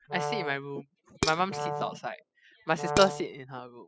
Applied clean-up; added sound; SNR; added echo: classical method spectral subtraction.